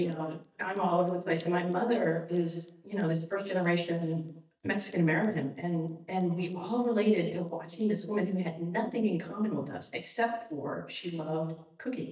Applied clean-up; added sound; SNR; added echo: neural mask model DeepFilterNet 3.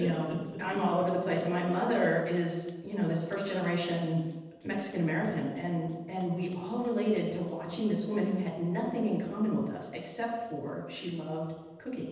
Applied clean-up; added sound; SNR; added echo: neural separator model SepFormer DNS4.